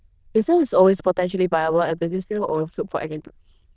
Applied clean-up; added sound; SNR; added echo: neural diffusion model UNIVERSE++.